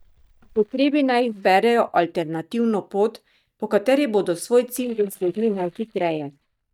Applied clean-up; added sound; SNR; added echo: neural mask model DeepFilterNet 3.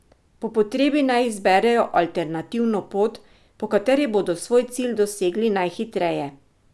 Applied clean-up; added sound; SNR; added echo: none; none; none; none.